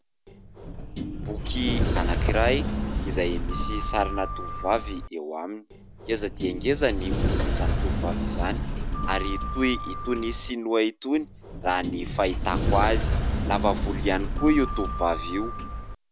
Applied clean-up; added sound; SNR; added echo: none; Sliding door; 0 dB; none.